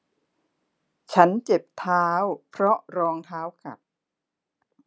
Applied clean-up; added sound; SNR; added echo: none; none; none; none.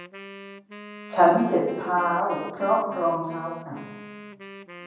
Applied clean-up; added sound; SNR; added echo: none; Wind instrument, woodwind instrument; 16 dB; reverberation time 1.2 s.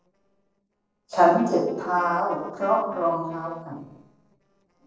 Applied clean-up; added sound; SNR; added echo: neural separator model SepFormer DNS4.